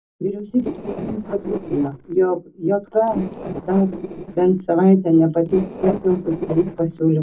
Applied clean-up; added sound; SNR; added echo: neural separator model SepFormer DNS4.